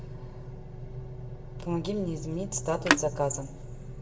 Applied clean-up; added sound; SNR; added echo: none; Telephone; -2 dB; reverberation time 0.5 s.